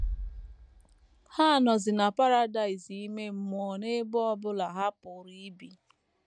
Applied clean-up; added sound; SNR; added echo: none; Bass drum; 13 dB; none.